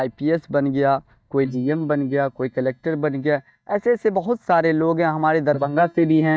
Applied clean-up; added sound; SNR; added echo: neural mask model DeepFilterNet 3.